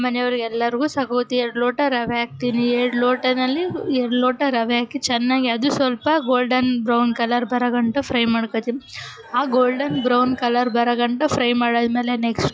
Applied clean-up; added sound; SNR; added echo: classical method log-MMSE.